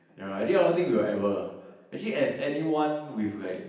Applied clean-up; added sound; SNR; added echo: none; none; none; reverberation time 0.9 s.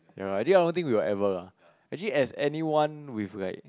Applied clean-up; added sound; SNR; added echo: none; none; none; none.